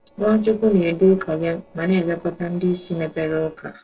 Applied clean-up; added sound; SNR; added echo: neural separator model SepFormer DNS4.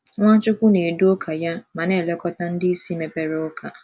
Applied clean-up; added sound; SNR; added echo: none; none; none; none.